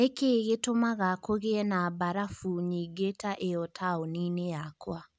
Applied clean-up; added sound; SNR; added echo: none; none; none; none.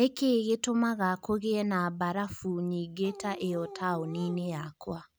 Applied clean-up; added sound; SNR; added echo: none; Dog; 15 dB; none.